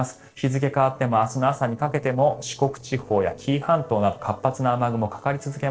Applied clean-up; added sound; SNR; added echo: neural separator model SepFormer DNS4.